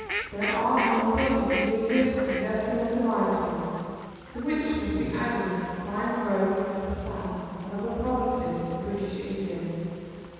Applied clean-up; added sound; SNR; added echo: none; Fowl; 11 dB; reverberation time 2.1 s.